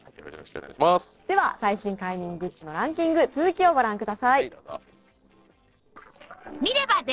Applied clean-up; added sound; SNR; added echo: neural separator model SepFormer DNS4.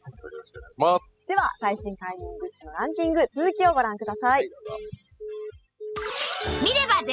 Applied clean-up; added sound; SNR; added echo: classical method spectral subtraction.